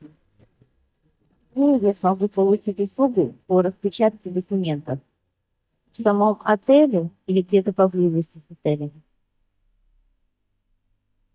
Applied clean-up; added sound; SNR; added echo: neural mask model DeepFilterNet 3.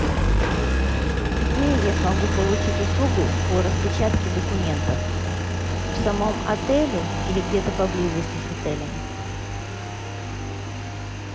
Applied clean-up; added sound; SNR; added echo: none; Engine; -4 dB; none.